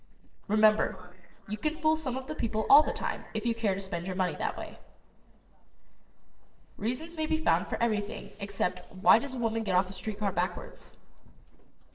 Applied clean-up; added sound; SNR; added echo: neural separator model SepFormer DNS4.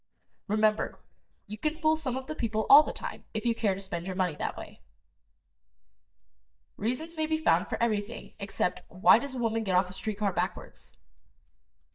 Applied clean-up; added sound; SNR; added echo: neural mask model DeepFilterNet 3.